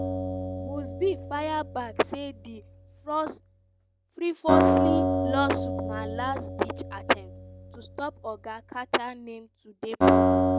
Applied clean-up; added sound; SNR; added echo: none; Acoustic guitar; -3 dB; none.